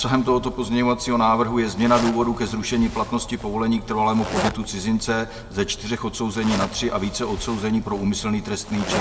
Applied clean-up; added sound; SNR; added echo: none; Zipper (clothing); 11 dB; reverberation time 2.0 s.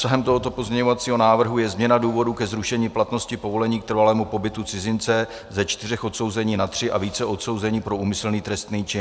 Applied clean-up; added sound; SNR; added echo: none; none; none; none.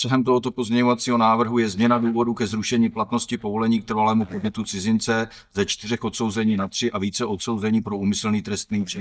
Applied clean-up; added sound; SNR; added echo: neural mask model DeepFilterNet 3.